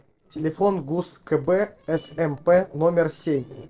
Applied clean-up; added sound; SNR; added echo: neural separator model SepFormer DNS4.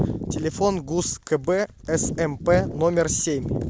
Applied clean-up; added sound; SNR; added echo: none; none; none; none.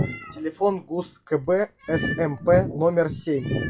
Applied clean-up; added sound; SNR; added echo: classical method WPE with log-MMSE.